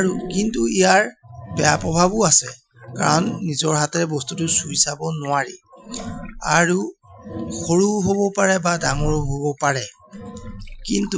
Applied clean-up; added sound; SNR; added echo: classical method Wiener filter.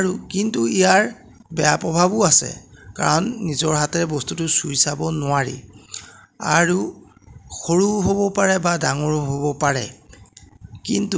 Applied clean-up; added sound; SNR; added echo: none; none; none; none.